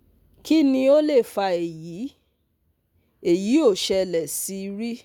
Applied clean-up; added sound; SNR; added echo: none; none; none; none.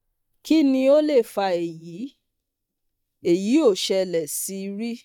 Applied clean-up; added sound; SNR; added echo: neural mask model DeepFilterNet 3.